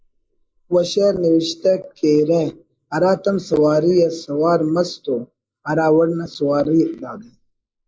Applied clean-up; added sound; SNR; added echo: neural mask model Resemble Enhance denoiser.